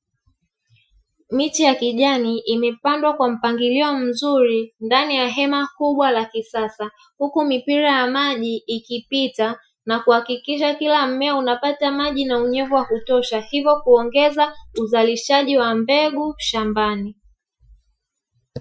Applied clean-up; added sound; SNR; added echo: classical method Wiener filter.